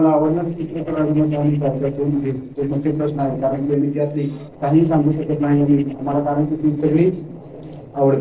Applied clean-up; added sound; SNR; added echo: neural separator model SepFormer DNS4.